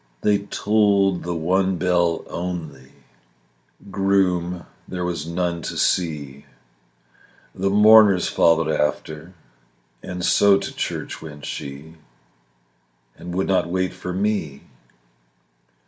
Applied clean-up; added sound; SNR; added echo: none; none; none; none.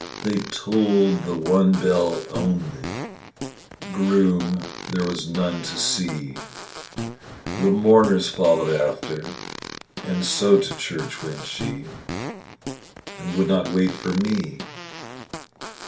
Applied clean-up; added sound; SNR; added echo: none; Fart; 12 dB; reverberation time 0.2 s.